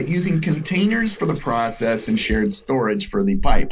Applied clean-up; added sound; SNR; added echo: neural mask model Resemble Enhance denoiser.